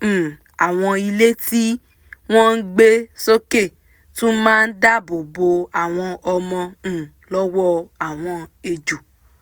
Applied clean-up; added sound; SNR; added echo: none; none; none; none.